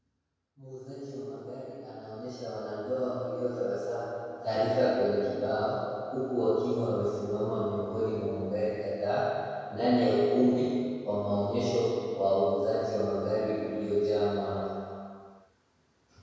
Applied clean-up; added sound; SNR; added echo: none; none; none; reverberation time 2.2 s.